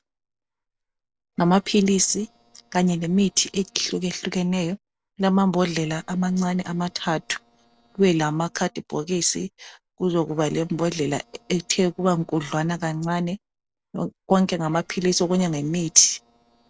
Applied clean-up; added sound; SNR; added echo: neural separator model SepFormer DNS4.